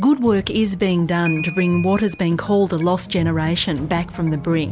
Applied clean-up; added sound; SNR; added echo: none; Ringtone / Bell; 13 dB; none.